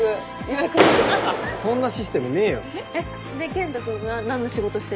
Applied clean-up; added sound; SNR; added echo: none; Clapping; 1 dB; none.